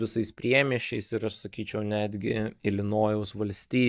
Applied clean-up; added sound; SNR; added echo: neural mask model DeepFilterNet 3.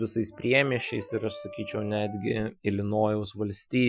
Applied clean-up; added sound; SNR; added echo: classical method Wiener filter.